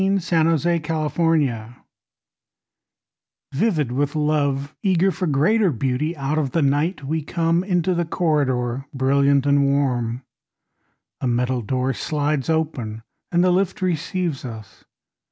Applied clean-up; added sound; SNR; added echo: none; none; none; none.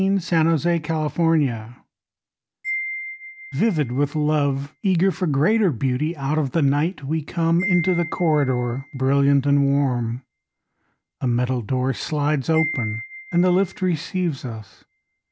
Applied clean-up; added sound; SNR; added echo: none; Wind chime; 15 dB; none.